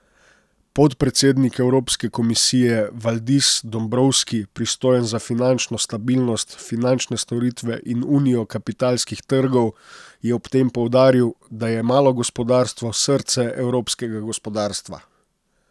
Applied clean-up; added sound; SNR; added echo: none; none; none; none.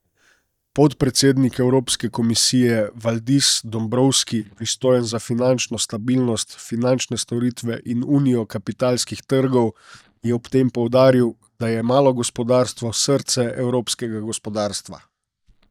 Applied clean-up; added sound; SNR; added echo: neural mask model DeepFilterNet 3.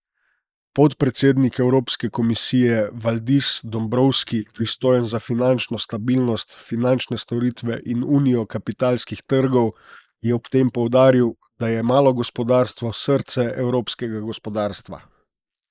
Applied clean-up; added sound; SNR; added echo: neural mask model Resemble Enhance denoiser.